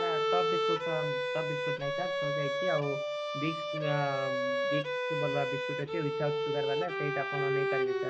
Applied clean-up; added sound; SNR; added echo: none; Bowed string instrument; -4 dB; none.